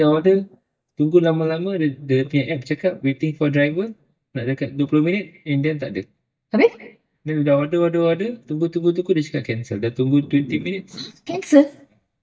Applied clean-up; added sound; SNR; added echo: neural mask model DeepFilterNet 3.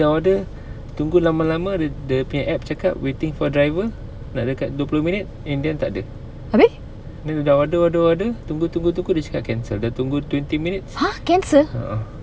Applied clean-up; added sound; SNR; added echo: none; none; none; none.